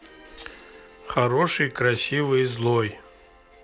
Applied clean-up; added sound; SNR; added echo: none; Rattle; 19 dB; none.